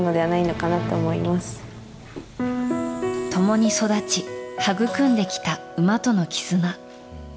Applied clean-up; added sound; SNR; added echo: none; Subway, metro, underground; 19 dB; none.